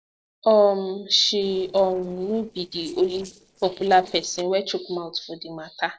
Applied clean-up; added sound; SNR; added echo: neural separator model SepFormer DNS4.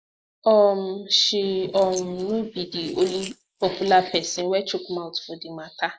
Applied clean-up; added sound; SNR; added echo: neural mask model Resemble Enhance denoiser.